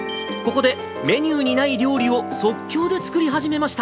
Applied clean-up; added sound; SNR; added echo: none; none; none; none.